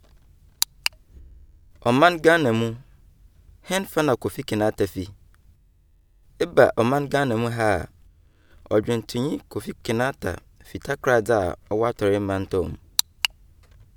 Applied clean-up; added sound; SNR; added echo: none; none; none; none.